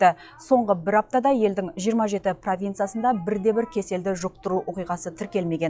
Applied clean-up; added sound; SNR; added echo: classical method log-MMSE.